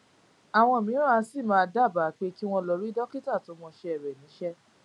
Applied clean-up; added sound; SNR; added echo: none; none; none; none.